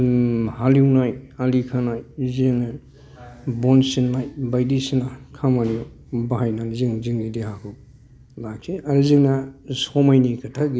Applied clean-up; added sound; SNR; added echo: none; none; none; none.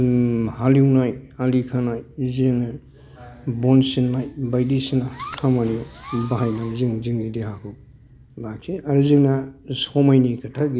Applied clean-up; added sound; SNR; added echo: none; Fireworks; 17 dB; none.